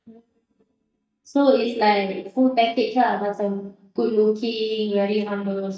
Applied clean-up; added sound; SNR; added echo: neural mask model DeepFilterNet 3.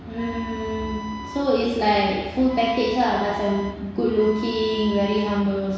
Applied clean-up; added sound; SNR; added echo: none; Wind instrument, woodwind instrument; 15 dB; reverberation time 1.1 s.